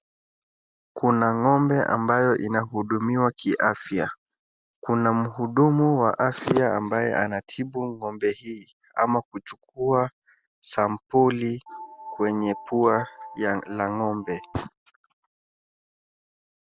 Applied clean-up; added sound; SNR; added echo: none; Piano; 16 dB; none.